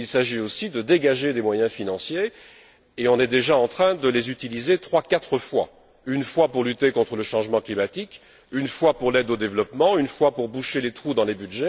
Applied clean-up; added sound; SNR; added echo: none; none; none; none.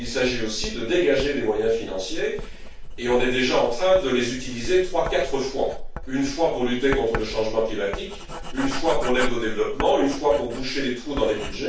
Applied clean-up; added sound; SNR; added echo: none; Writing; 7 dB; reverberation time 0.3 s.